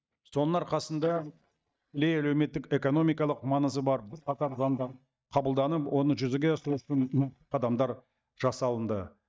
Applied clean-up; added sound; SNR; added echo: neural mask model DeepFilterNet 3.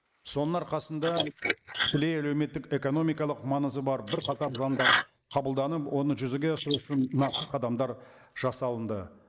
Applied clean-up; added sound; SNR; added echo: neural mask model Resemble Enhance denoiser.